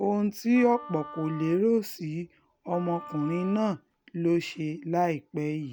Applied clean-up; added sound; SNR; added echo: none; Wind instrument, woodwind instrument; 17 dB; none.